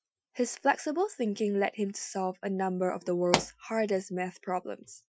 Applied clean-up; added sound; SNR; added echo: classical method Wiener filter.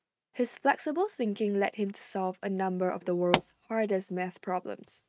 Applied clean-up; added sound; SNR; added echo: neural mask model RNNoise.